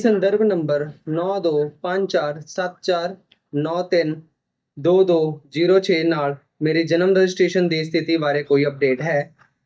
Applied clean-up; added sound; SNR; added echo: neural mask model DeepFilterNet 3.